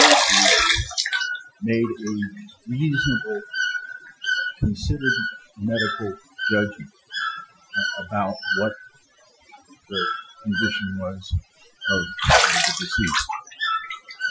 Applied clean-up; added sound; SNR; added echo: classical method Wiener filter.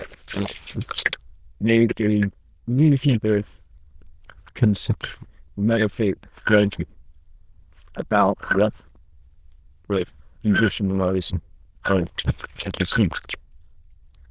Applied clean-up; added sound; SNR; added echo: neural diffusion model UNIVERSE++.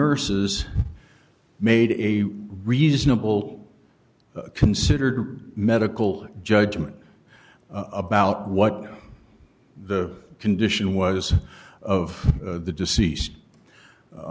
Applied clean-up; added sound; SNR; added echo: none; none; none; none.